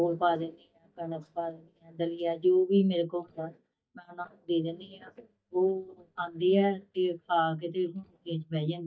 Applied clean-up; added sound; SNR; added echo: neural mask model DeepFilterNet 3.